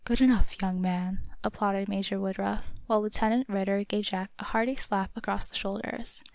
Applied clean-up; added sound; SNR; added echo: none; none; none; none.